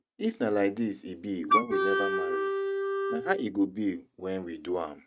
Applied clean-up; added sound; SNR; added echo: neural mask model RNNoise.